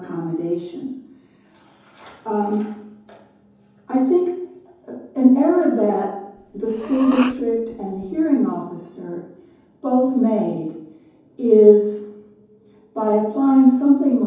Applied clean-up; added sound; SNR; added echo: none; Respiratory sounds; 15 dB; reverberation time 0.9 s.